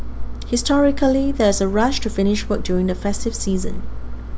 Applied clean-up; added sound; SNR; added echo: none; Engine; 3 dB; none.